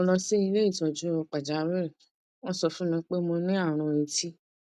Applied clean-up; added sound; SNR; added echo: none; none; none; none.